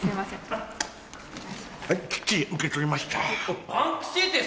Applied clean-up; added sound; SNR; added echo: none; none; none; none.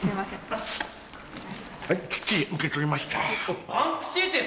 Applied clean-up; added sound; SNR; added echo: none; Wind; 12 dB; none.